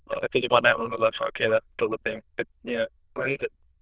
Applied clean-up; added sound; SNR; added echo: neural diffusion model UNIVERSE++.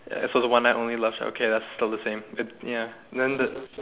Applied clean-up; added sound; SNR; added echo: none; none; none; none.